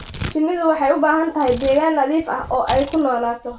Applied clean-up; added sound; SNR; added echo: none; Tearing; 16 dB; reverberation time 0.3 s.